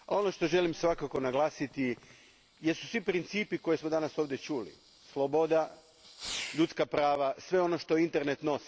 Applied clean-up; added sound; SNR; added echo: none; Fireworks; 19 dB; none.